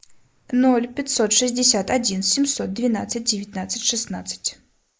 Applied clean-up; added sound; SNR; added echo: neural mask model Resemble Enhance denoiser.